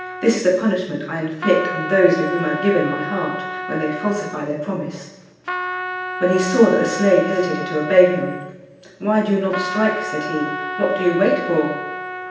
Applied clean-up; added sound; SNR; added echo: none; Trumpet; 8 dB; reverberation time 0.9 s.